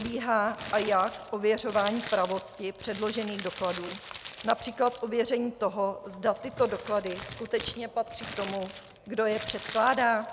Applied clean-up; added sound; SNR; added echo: none; Crumpling, crinkling; 12 dB; none.